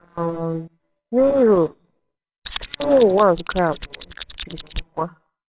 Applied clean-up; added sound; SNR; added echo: neural separator model SepFormer WHAMR!.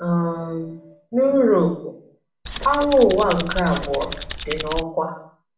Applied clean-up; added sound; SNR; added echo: none; Tools; 8 dB; reverberation time 0.5 s.